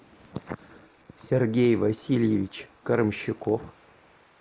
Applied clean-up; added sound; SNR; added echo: neural mask model Resemble Enhance denoiser.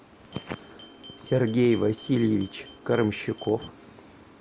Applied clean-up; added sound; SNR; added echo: none; Glass; 18 dB; none.